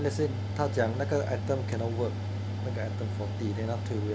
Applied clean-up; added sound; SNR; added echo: none; Mechanical fan; 0 dB; none.